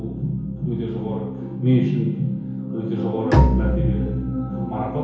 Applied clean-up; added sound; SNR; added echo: none; Bowed string instrument; 2 dB; reverberation time 1.0 s.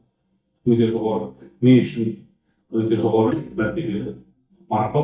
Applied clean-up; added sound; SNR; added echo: neural mask model DeepFilterNet 3.